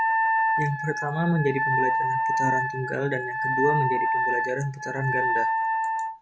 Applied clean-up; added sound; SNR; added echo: none; Wind instrument, woodwind instrument; -4 dB; none.